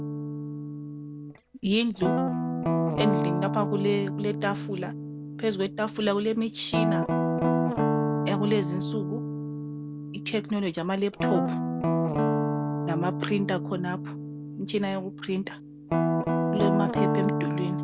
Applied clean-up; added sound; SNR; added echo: none; Guitar; -2 dB; none.